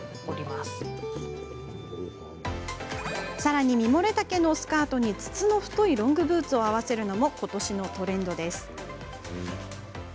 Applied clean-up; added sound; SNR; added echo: none; none; none; none.